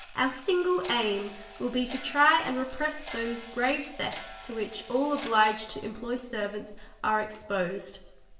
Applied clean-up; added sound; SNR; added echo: none; Clock; 17 dB; reverberation time 0.7 s.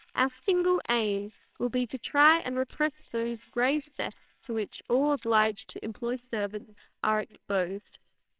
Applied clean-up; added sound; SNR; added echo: neural separator model SepFormer WHAMR!.